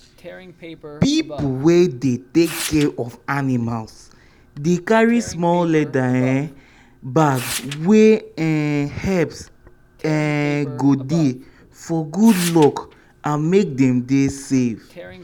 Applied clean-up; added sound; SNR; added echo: none; Tearing; 18 dB; none.